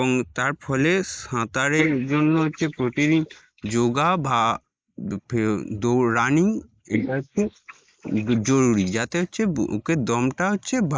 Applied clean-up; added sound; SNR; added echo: neural mask model Resemble Enhance denoiser.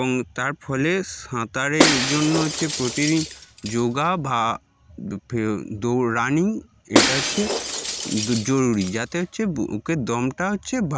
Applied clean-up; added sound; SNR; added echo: none; Shatter; 1 dB; none.